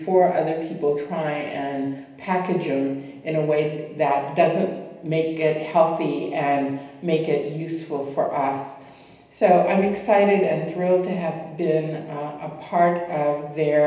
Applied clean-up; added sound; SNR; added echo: none; none; none; reverberation time 0.9 s.